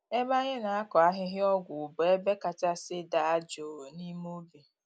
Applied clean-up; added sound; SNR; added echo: none; none; none; none.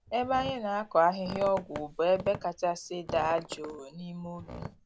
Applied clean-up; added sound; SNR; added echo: none; Squeak; 13 dB; none.